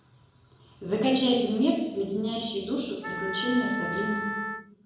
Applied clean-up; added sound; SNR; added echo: none; Wind instrument, woodwind instrument; 6 dB; reverberation time 0.9 s.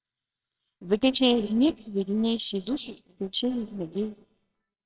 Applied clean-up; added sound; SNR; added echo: neural separator model SepFormer WHAMR!.